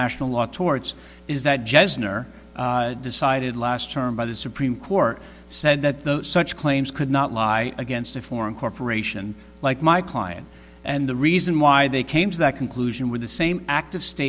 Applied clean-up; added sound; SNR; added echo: none; none; none; none.